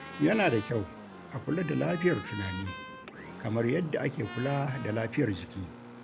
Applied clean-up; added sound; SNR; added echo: none; Engine + Trumpet; 13 dB; none.